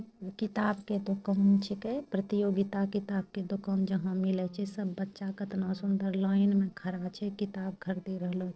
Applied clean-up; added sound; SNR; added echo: neural separator model SepFormer DNS4.